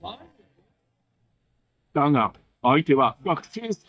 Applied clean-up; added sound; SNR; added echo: neural mask model DeepFilterNet 3.